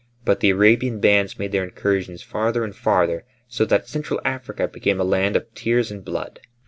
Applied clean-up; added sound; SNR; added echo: none; none; none; none.